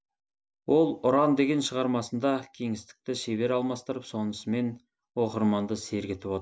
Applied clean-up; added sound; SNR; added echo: none; none; none; none.